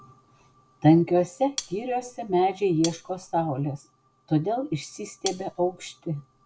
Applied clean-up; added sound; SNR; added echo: none; Cutlery, silverware; 13 dB; none.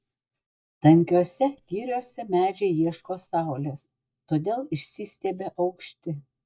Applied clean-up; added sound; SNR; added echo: neural mask model DeepFilterNet 3.